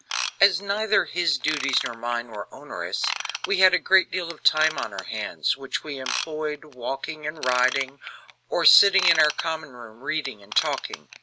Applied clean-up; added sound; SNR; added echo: none; Ratchet, pawl / Tools; 10 dB; none.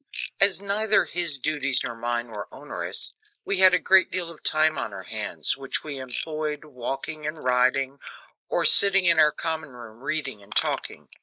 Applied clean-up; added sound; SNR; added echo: neural mask model Resemble Enhance denoiser.